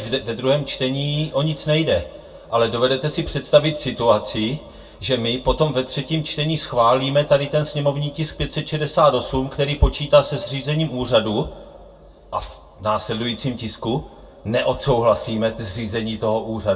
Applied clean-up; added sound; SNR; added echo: none; none; none; reverberation time 0.1 s.